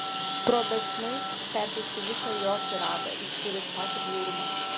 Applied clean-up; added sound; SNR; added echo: none; Telephone + Engine; -2 dB; none.